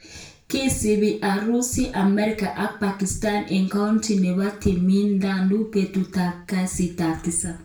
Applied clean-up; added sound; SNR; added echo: none; none; none; reverberation time 0.4 s.